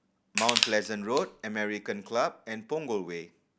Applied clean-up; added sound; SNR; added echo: none; Crushing; 1 dB; none.